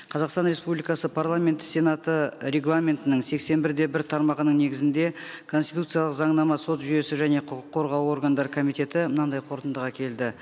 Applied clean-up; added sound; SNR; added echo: none; none; none; none.